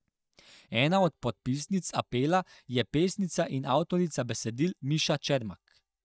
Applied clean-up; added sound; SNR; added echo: neural mask model DeepFilterNet 3.